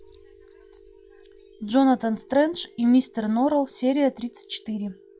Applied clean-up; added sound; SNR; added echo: classical method log-MMSE.